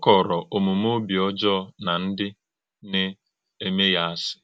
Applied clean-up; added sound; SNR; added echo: none; none; none; none.